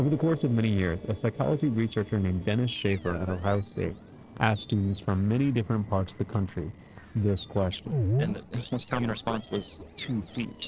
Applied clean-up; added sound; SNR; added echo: neural separator model SepFormer DNS4.